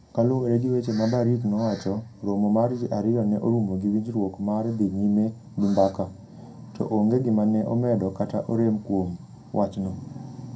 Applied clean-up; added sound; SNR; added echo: none; none; none; reverberation time 0.2 s.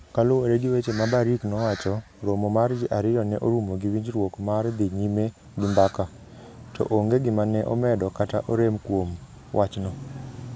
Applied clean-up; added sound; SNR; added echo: none; none; none; none.